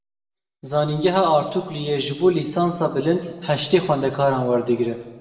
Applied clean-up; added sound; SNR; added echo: none; none; none; reverberation time 1.4 s.